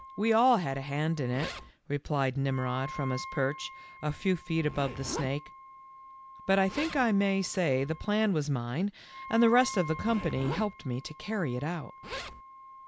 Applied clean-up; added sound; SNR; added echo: none; Zipper (clothing) + Wind instrument, woodwind instrument; 14 dB; none.